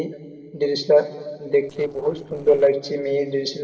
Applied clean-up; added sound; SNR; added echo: neural separator model SepFormer DNS4.